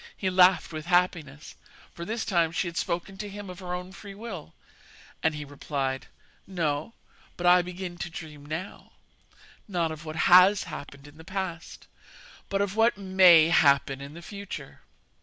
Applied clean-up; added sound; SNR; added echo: none; none; none; none.